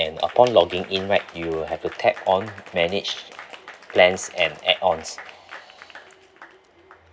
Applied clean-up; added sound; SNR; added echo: none; Applause / Crowd; 19 dB; none.